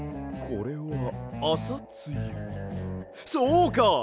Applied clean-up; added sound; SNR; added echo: none; none; none; none.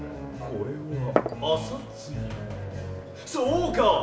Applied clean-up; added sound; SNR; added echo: none; Glass; 8 dB; reverberation time 1.0 s.